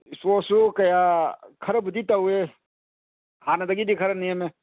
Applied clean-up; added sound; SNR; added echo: none; none; none; none.